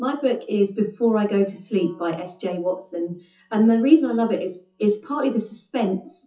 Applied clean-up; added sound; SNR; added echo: classical method WPE with log-MMSE.